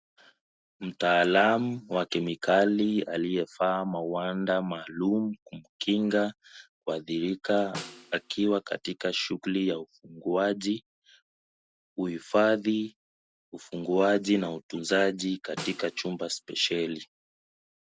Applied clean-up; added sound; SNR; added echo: none; Snare drum; 16 dB; none.